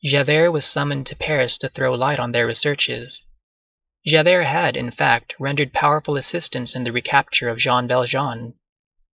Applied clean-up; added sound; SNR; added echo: neural mask model Resemble Enhance denoiser.